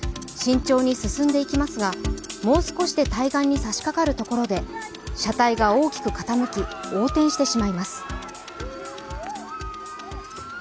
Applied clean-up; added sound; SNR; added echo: none; none; none; none.